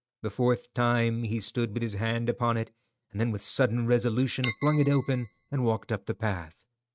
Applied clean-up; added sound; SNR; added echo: neural mask model RNNoise.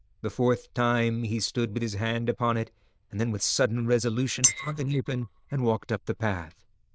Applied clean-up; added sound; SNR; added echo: neural diffusion model UNIVERSE++.